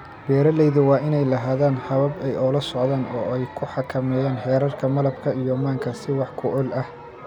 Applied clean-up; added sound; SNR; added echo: none; none; none; none.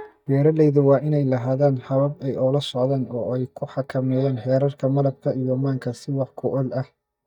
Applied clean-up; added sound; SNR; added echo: neural mask model DeepFilterNet 3.